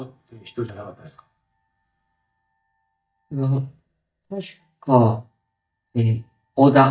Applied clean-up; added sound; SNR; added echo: neural mask model DeepFilterNet 3.